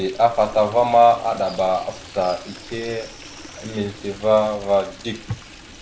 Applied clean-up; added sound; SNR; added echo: none; Stream; 19 dB; none.